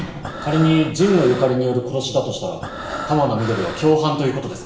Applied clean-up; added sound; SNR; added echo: none; Breathing; 11 dB; reverberation time 0.7 s.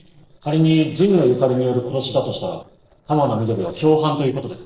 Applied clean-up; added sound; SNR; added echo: neural separator model SepFormer DNS4.